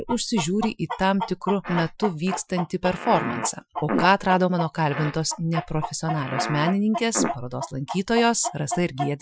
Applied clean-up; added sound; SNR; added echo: classical method Wiener filter.